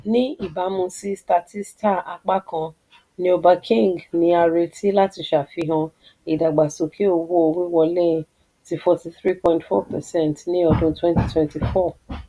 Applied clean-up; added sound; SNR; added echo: none; none; none; none.